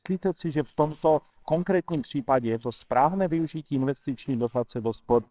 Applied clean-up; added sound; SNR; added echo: neural separator model SepFormer WHAMR!.